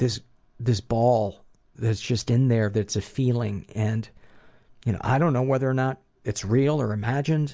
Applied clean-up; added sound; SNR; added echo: none; none; none; none.